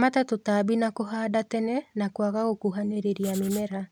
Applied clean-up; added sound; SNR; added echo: none; Writing; 17 dB; none.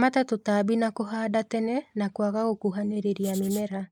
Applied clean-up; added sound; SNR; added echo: neural mask model Resemble Enhance denoiser.